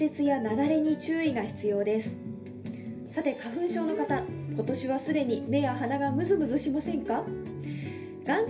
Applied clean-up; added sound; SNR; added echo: none; none; none; reverberation time 0.3 s.